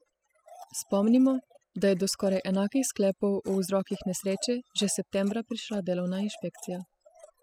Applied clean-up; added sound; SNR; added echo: classical method spectral subtraction.